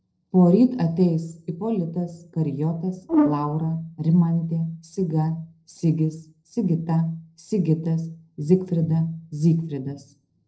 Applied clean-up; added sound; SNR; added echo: neural separator model SepFormer DNS4.